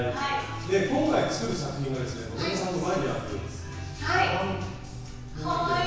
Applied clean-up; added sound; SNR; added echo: none; Gull, seagull / Fowl; 16 dB; reverberation time 1.1 s.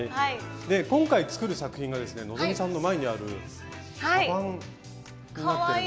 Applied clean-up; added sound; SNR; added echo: none; none; none; none.